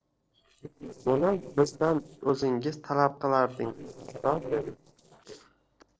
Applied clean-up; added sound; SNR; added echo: neural separator model SepFormer DNS4.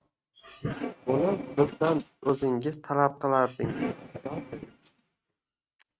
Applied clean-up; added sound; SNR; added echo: neural mask model RNNoise.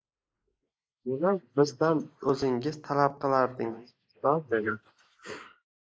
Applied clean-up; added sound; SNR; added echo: neural mask model Resemble Enhance denoiser.